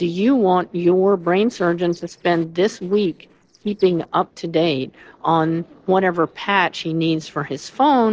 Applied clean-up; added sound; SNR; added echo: neural separator model SepFormer DNS4.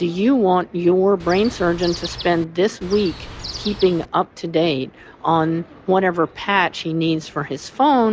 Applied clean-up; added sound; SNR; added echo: none; Chirp, tweet; 13 dB; none.